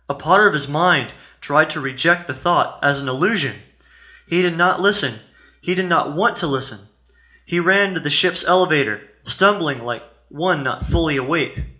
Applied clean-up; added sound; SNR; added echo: none; none; none; reverberation time 0.4 s.